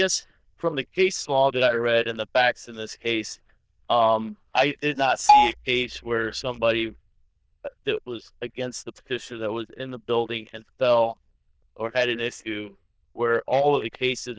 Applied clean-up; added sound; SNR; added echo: neural diffusion model UNIVERSE++.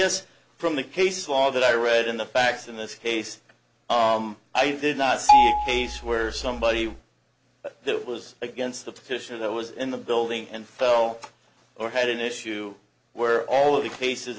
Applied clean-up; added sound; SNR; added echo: none; Marimba, xylophone; -4 dB; none.